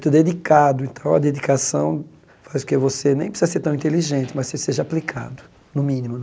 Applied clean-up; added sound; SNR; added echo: none; none; none; none.